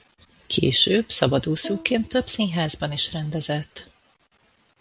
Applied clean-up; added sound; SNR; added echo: none; Bowed string instrument; 18 dB; none.